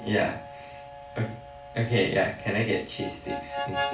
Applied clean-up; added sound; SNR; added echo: none; Harmonica; 8 dB; reverberation time 0.4 s.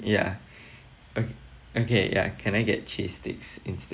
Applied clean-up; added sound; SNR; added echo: none; none; none; none.